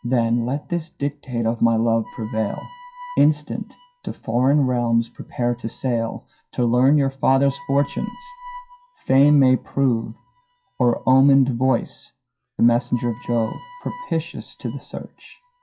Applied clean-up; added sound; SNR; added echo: classical method WPE with log-MMSE.